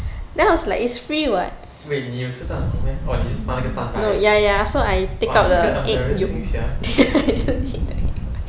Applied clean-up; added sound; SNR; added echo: none; Wind; 4 dB; none.